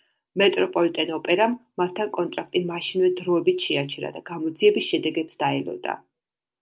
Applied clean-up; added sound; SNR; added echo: none; none; none; none.